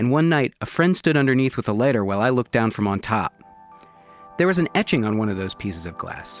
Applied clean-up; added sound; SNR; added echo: none; none; none; none.